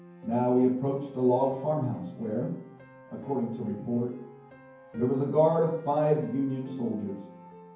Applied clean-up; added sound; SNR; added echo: none; Piano; 19 dB; reverberation time 0.9 s.